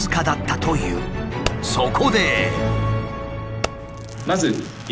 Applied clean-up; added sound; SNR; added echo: none; Fireworks; 14 dB; none.